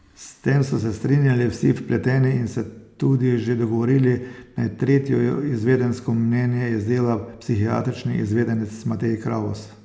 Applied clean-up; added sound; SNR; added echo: none; none; none; none.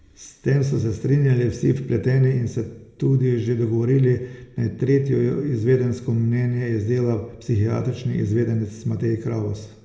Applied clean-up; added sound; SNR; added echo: none; none; none; reverberation time 0.8 s.